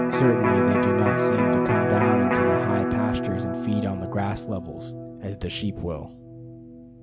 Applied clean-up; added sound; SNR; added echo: none; Electric guitar; -3 dB; none.